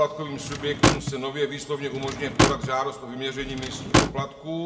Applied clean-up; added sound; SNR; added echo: none; Drawer open or close / Wood; -3 dB; reverberation time 1.2 s.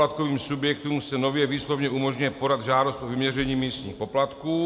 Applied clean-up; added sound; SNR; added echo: none; none; none; none.